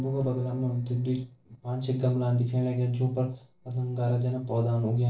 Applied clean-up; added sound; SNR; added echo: neural separator model SepFormer DNS4.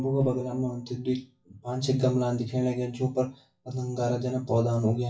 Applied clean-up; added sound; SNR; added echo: classical method WPE with log-MMSE.